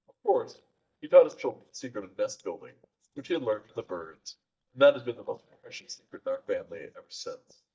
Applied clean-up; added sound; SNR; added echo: neural mask model DeepFilterNet 3.